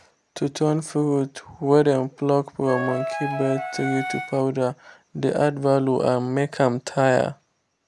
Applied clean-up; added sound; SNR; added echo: none; Wind instrument, woodwind instrument; 6 dB; none.